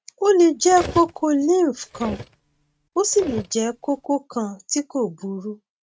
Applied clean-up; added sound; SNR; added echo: neural mask model RNNoise.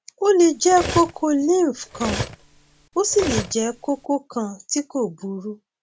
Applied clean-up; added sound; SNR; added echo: none; Cutlery, silverware; 10 dB; none.